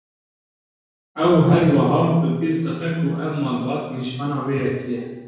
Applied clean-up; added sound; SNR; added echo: none; none; none; reverberation time 1.0 s.